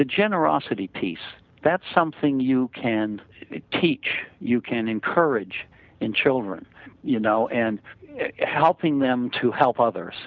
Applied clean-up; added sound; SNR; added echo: none; none; none; none.